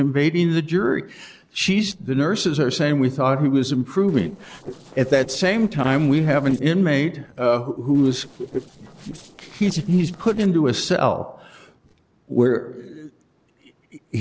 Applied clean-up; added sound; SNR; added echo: neural separator model SepFormer DNS4.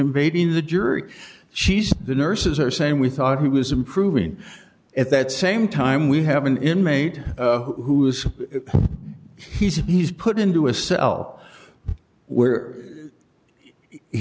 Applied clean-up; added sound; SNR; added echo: none; none; none; none.